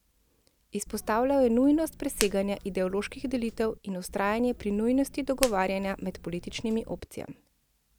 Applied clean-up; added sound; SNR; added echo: none; Hands; 13 dB; none.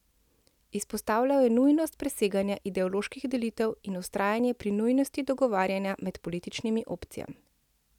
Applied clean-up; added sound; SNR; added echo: none; none; none; none.